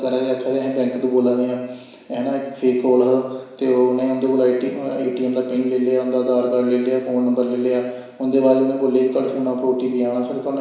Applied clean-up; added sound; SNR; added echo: none; none; none; reverberation time 1.0 s.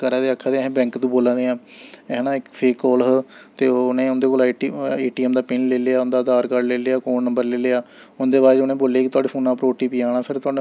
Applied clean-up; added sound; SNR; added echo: none; none; none; none.